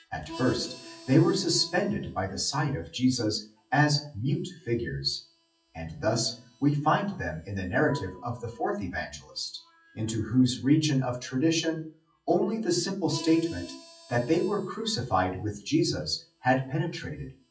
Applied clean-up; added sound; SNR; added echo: classical method WPE with log-MMSE.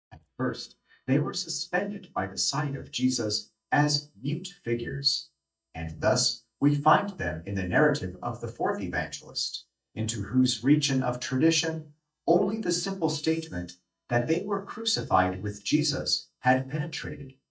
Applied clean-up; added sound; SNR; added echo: neural mask model DeepFilterNet 3.